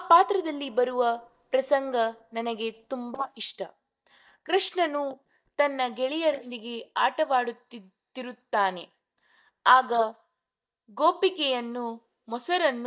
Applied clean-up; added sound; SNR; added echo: neural mask model DeepFilterNet 3.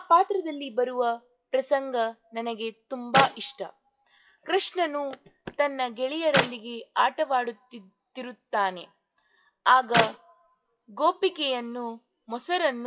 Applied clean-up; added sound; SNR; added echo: classical method WPE with log-MMSE.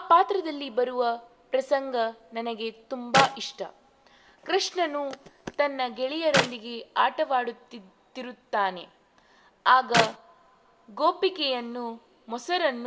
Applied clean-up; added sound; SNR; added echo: none; Clapping; 3 dB; reverberation time 1.0 s.